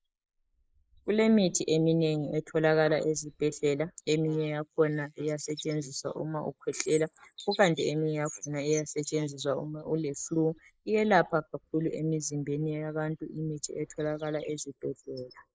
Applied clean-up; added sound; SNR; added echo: neural mask model Resemble Enhance denoiser.